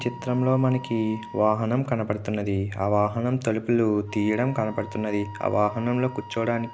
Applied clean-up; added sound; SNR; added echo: none; Drum + Wind instrument, woodwind instrument; 18 dB; none.